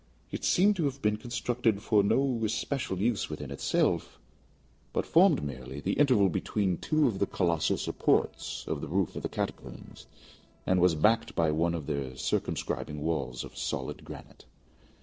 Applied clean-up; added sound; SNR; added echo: neural separator model SepFormer DNS4.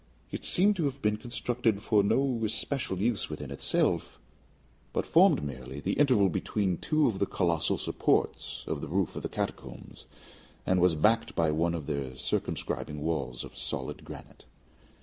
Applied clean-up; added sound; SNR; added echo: none; none; none; none.